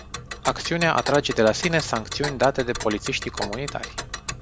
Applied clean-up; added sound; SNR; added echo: none; Tick; 9 dB; none.